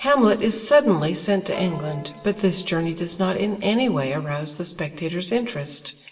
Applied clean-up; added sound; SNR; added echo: none; Piano; 18 dB; reverberation time 0.8 s.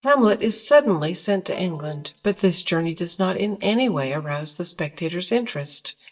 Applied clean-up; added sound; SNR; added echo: neural mask model DeepFilterNet 3.